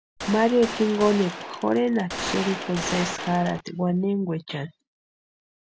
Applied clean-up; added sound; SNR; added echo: none; Gunshot, gunfire; 8 dB; none.